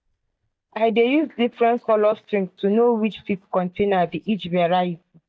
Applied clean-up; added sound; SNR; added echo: neural mask model DeepFilterNet 3.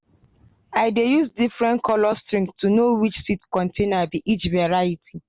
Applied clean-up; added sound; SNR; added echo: none; none; none; none.